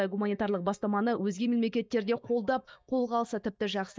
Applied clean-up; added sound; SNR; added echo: neural mask model DeepFilterNet 3.